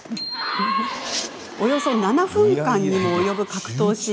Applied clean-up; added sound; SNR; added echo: none; Bicycle bell; 17 dB; none.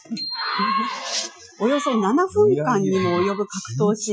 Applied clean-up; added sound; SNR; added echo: classical method Wiener filter.